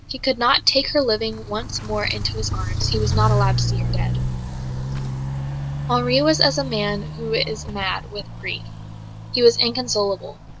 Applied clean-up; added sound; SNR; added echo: none; Walk, footsteps; 3 dB; none.